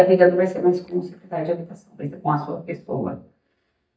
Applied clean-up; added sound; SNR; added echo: neural mask model DeepFilterNet 3.